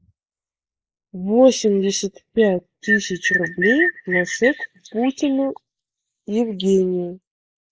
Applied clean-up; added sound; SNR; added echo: neural mask model Resemble Enhance denoiser.